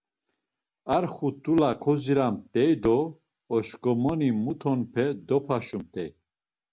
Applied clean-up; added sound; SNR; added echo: none; none; none; none.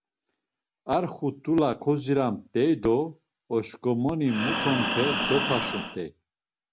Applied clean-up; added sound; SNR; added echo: none; Breathing; 1 dB; none.